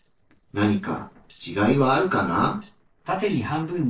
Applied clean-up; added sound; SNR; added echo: neural separator model SepFormer DNS4.